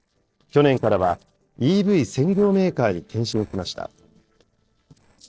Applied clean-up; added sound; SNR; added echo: neural separator model SepFormer DNS4.